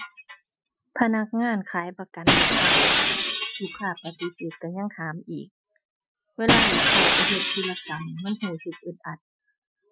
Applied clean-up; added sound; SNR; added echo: classical method Wiener filter.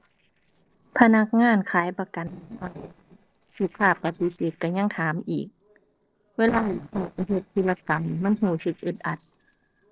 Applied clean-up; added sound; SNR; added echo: neural separator model SepFormer DNS4.